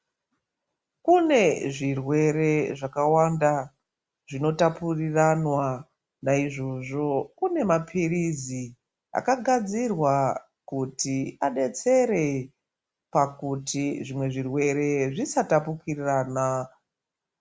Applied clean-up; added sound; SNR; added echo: none; none; none; none.